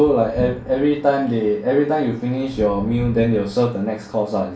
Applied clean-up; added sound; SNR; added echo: none; none; none; reverberation time 0.3 s.